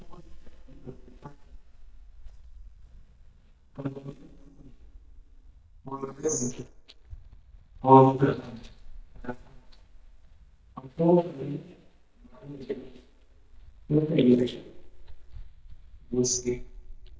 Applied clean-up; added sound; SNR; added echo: neural mask model DeepFilterNet 3.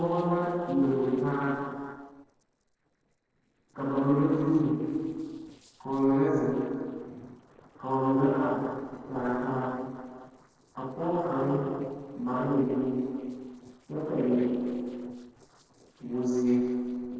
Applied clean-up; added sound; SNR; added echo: neural separator model SepFormer DNS4.